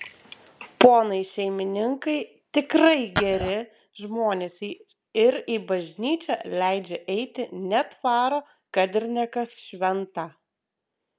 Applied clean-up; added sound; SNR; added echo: none; Glass; 3 dB; none.